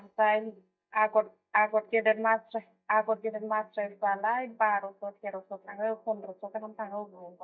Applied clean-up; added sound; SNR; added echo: neural mask model DeepFilterNet 3.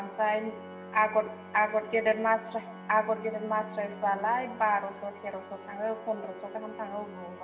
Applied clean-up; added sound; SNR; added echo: none; Organ; 14 dB; reverberation time 0.8 s.